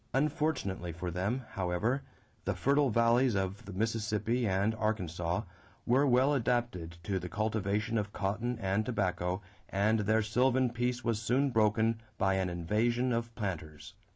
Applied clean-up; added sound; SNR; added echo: none; none; none; none.